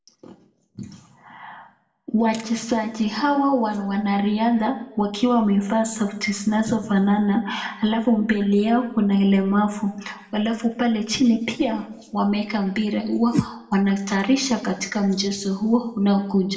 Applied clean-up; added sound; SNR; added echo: none; Whoosh, swoosh, swish; 2 dB; reverberation time 0.6 s.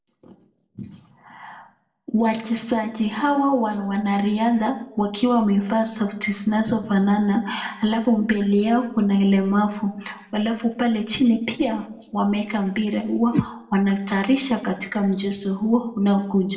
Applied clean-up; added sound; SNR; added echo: neural separator model SepFormer DNS4.